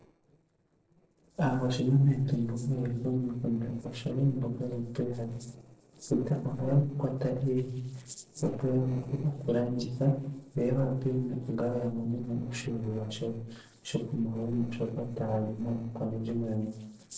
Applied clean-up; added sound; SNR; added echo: neural separator model SepFormer DNS4.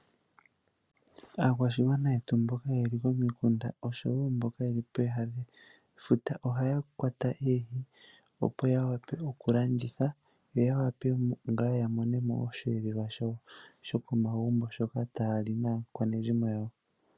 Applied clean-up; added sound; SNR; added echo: none; none; none; none.